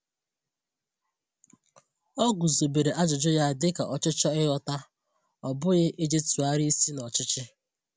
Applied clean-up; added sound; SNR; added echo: none; none; none; none.